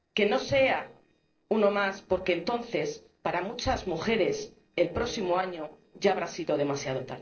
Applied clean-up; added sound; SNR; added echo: neural separator model SepFormer DNS4.